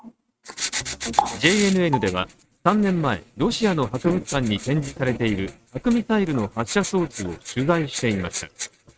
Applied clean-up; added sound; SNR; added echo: neural mask model RNNoise.